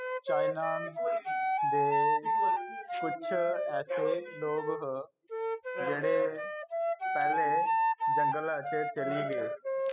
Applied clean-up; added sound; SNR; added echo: classical method spectral subtraction.